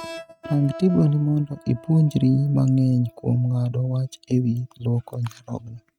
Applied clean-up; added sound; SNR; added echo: neural mask model RNNoise.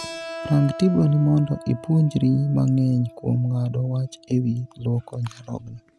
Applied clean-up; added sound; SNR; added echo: none; Keyboard (musical); 17 dB; none.